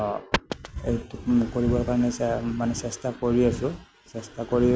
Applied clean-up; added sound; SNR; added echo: none; none; none; none.